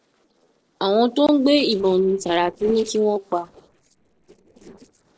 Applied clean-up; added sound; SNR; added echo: neural separator model SepFormer DNS4.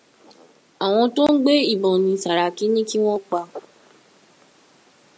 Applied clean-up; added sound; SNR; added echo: none; none; none; none.